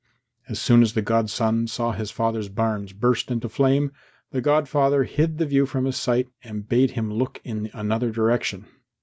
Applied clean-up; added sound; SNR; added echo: none; none; none; none.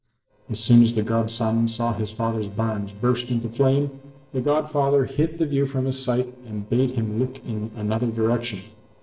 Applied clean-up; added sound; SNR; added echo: neural separator model SepFormer DNS4.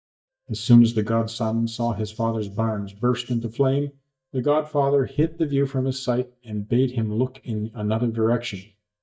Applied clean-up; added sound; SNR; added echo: neural mask model DeepFilterNet 3.